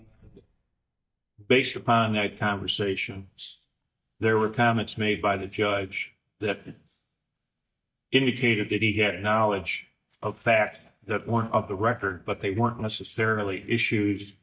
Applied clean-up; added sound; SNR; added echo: neural mask model DeepFilterNet 3.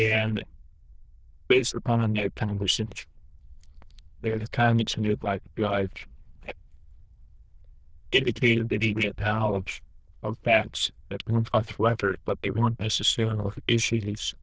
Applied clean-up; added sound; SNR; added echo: neural diffusion model UNIVERSE++.